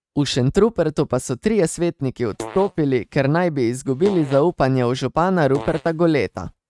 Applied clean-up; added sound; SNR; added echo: neural mask model RNNoise.